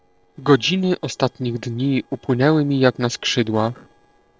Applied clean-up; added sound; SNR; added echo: neural separator model SepFormer DNS4.